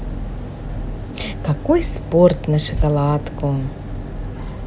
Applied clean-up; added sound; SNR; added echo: none; none; none; none.